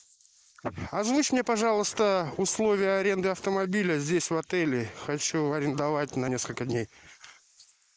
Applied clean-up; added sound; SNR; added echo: neural mask model Resemble Enhance denoiser.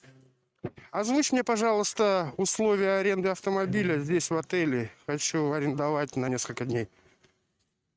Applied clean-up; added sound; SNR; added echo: neural mask model RNNoise.